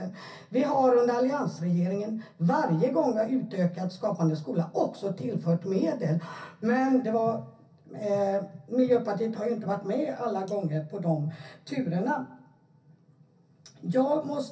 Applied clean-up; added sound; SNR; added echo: none; none; none; reverberation time 0.3 s.